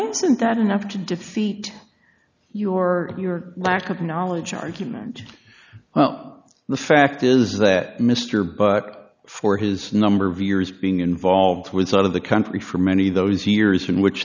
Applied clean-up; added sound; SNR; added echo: none; none; none; none.